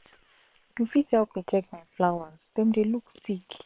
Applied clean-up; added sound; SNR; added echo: neural separator model SepFormer WHAM!.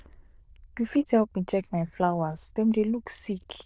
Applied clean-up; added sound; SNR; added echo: neural diffusion model UNIVERSE++.